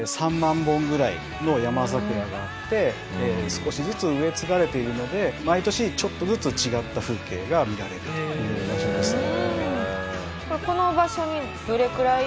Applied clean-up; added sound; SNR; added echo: none; none; none; none.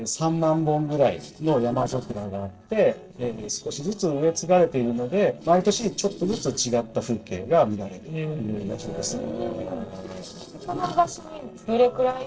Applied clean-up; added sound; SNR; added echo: neural separator model SepFormer DNS4.